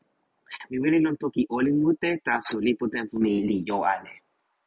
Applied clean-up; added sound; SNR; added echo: none; none; none; none.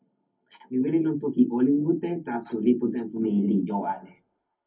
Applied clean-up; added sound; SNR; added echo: none; none; none; reverberation time 0.3 s.